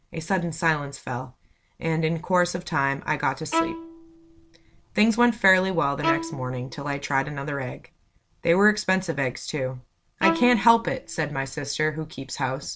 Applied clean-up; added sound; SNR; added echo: none; Bowed string instrument; 7 dB; none.